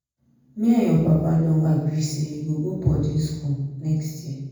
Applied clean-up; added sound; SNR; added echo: none; none; none; reverberation time 1.2 s.